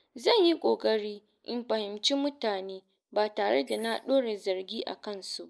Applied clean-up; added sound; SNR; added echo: neural mask model Resemble Enhance denoiser.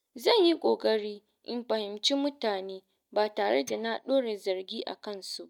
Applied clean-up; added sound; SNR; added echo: neural mask model DeepFilterNet 3.